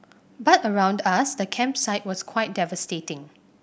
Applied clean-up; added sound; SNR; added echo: none; none; none; none.